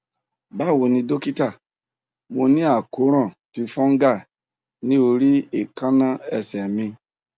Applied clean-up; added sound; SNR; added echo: none; none; none; none.